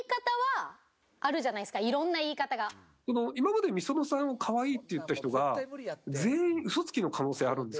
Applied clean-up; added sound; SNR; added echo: none; none; none; none.